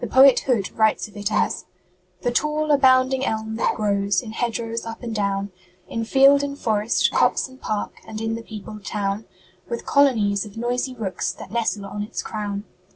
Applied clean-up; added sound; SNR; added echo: none; Bark; 9 dB; none.